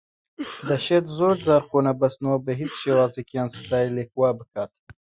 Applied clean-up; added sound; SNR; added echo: classical method Wiener filter.